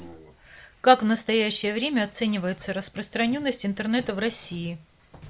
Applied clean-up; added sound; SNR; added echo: none; none; none; none.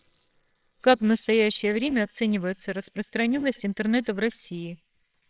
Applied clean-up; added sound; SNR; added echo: neural separator model SepFormer WHAMR!.